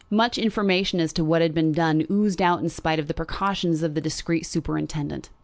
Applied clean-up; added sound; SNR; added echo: none; none; none; none.